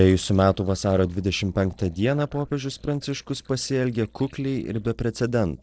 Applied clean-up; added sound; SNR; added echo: neural separator model SepFormer DNS4.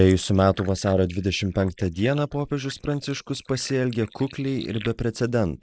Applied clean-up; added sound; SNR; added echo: neural mask model Resemble Enhance denoiser.